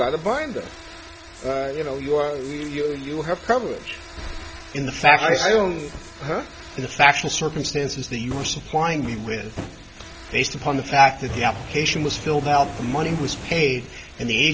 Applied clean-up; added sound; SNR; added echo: none; Fire; 17 dB; none.